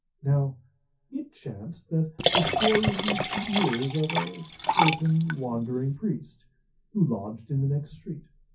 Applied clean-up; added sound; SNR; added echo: none; Liquid; -2 dB; reverberation time 0.3 s.